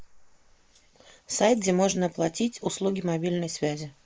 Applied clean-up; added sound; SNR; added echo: neural mask model Resemble Enhance denoiser.